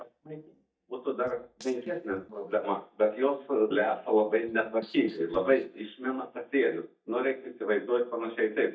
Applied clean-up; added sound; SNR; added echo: neural mask model DeepFilterNet 3.